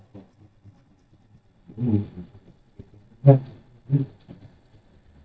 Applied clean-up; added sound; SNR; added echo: neural mask model DeepFilterNet 3.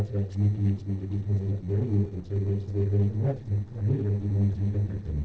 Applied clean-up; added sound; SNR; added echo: neural separator model SepFormer DNS4.